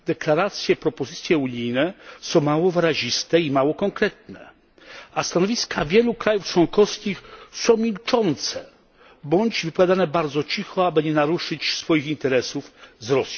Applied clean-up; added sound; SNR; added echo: none; none; none; none.